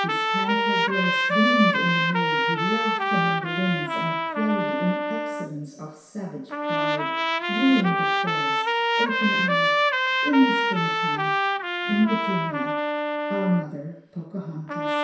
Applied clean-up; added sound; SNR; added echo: none; Trumpet; -3 dB; reverberation time 0.7 s.